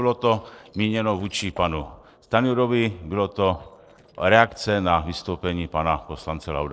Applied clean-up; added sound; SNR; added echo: neural separator model SepFormer DNS4.